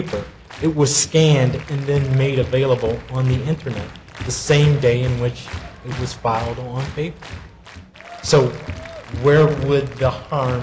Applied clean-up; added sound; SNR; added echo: none; Applause; 14 dB; none.